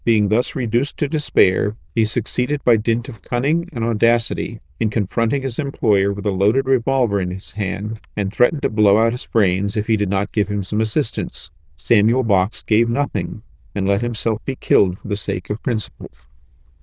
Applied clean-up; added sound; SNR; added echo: neural diffusion model UNIVERSE++.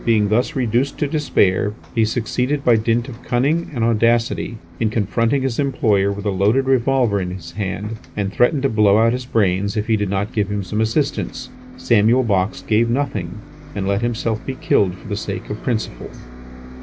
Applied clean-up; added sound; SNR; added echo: none; Bus; 19 dB; none.